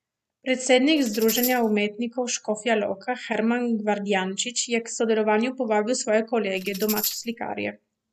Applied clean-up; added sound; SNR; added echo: none; Tambourine; 8 dB; none.